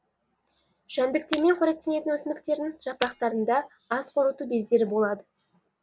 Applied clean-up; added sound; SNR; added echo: none; Shatter; 16 dB; none.